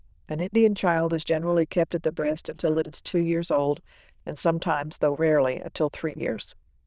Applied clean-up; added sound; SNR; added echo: neural diffusion model UNIVERSE++.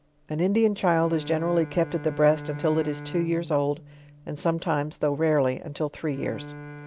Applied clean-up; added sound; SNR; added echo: none; Bowed string instrument; 15 dB; none.